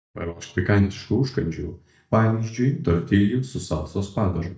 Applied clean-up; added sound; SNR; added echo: neural mask model DeepFilterNet 3.